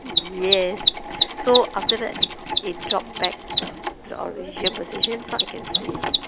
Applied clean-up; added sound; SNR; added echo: none; Mechanisms; -2 dB; none.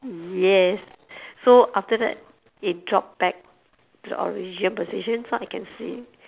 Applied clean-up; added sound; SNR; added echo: none; none; none; none.